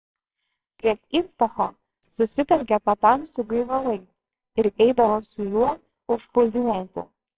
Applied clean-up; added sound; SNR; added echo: neural separator model SepFormer WHAMR!.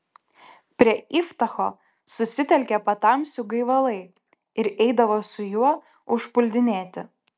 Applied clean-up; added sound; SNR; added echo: none; none; none; none.